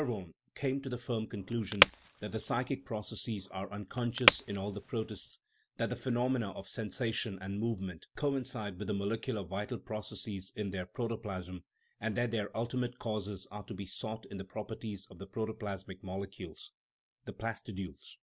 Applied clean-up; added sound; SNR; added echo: none; Wood; -3 dB; none.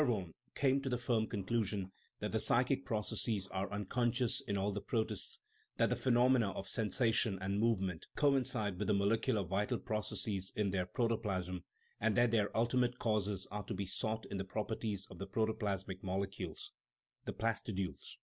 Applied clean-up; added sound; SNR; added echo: none; none; none; none.